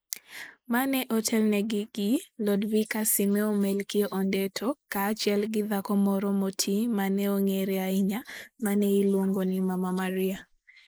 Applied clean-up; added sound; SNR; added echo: neural mask model Resemble Enhance denoiser.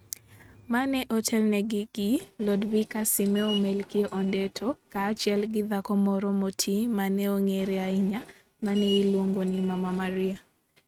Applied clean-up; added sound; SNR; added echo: neural mask model RNNoise.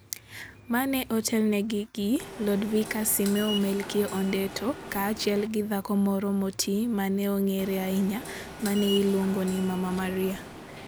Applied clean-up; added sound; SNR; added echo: none; Subway, metro, underground; 12 dB; none.